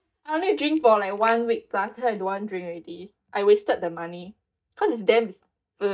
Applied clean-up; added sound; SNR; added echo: neural mask model DeepFilterNet 3.